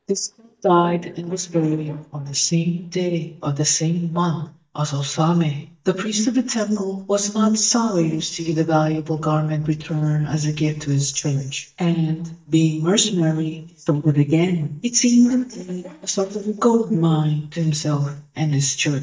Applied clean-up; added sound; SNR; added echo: neural mask model DeepFilterNet 3.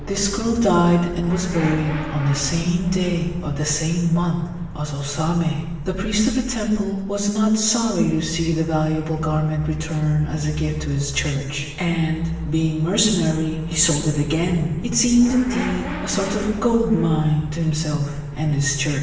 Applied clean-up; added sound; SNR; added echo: none; Motorcycle / Accelerating, revving, vroom; 12 dB; reverberation time 1.1 s.